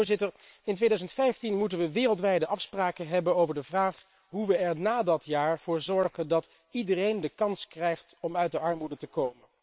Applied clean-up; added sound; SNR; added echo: neural separator model SepFormer WHAM!.